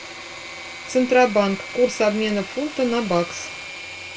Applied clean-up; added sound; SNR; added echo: none; Engine / Mechanisms; 12 dB; reverberation time 0.2 s.